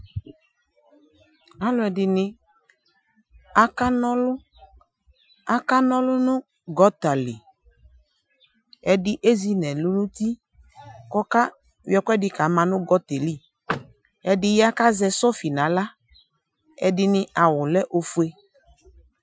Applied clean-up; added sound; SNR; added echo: classical method Wiener filter.